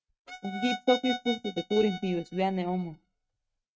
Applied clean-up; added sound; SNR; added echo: neural mask model RNNoise.